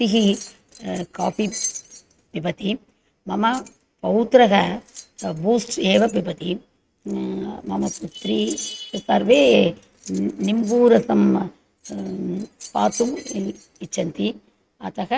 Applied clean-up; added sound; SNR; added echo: neural mask model RNNoise.